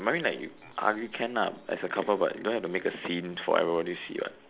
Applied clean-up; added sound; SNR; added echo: none; none; none; none.